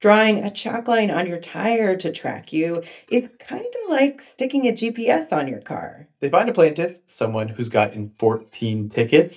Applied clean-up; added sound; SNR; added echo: neural mask model DeepFilterNet 3.